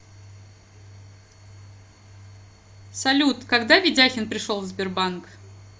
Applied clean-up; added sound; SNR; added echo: none; none; none; none.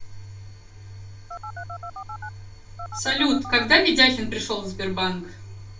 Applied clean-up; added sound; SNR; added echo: none; Telephone; 11 dB; reverberation time 0.3 s.